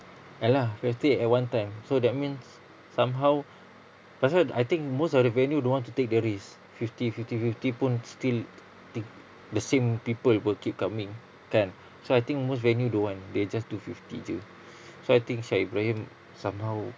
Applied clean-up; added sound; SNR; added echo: none; none; none; none.